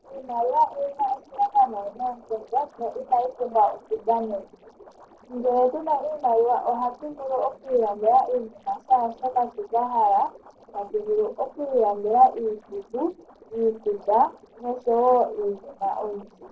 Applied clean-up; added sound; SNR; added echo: neural separator model SepFormer DNS4.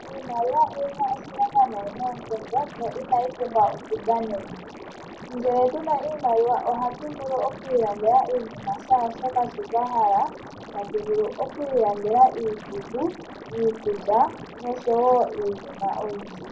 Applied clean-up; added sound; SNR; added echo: none; Liquid; 15 dB; reverberation time 0.3 s.